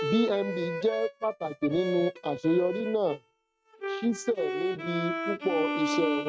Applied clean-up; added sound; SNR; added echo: neural mask model RNNoise.